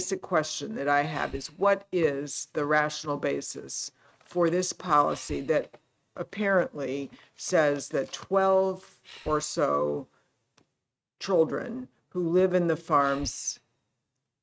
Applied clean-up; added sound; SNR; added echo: neural mask model RNNoise.